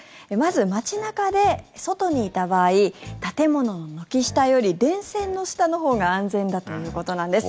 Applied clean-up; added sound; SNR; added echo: none; none; none; none.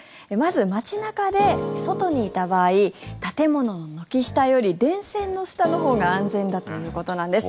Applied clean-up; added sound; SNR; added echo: none; Keyboard (musical); 6 dB; none.